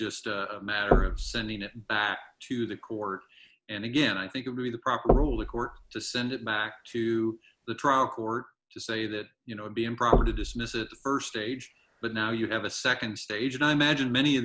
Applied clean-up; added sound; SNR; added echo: none; Knock; 1 dB; none.